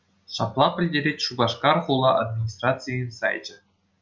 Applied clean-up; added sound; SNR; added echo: none; none; none; none.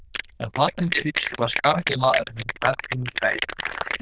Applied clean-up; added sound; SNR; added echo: neural diffusion model UNIVERSE++.